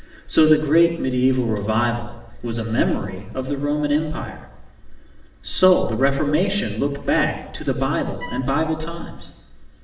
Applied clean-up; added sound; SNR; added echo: none; Bowed string instrument; 17 dB; reverberation time 0.9 s.